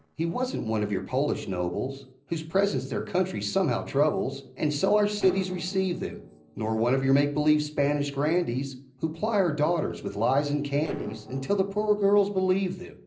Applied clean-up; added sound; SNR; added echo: neural separator model SepFormer DNS4.